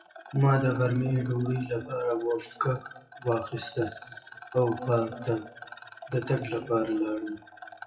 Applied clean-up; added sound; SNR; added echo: classical method WPE with log-MMSE.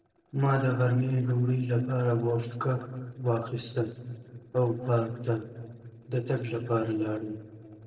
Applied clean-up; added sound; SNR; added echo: neural separator model SepFormer DNS4.